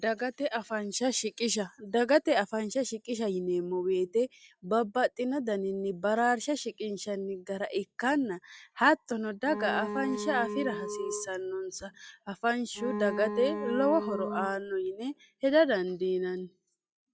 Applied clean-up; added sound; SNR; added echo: classical method log-MMSE.